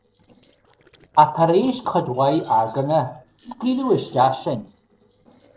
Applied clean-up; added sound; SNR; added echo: neural separator model SepFormer DNS4.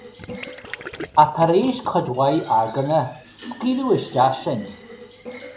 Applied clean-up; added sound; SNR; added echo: none; Fill (with liquid) + Gurgling; 17 dB; none.